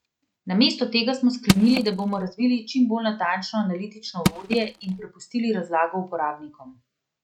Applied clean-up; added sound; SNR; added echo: neural mask model RNNoise.